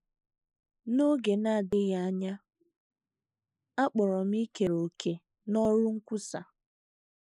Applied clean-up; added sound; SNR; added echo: neural mask model Resemble Enhance denoiser.